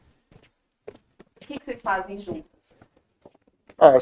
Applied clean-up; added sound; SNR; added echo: neural mask model RNNoise.